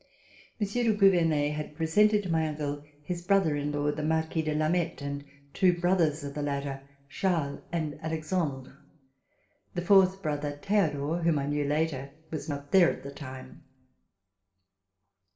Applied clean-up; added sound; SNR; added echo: none; none; none; reverberation time 0.8 s.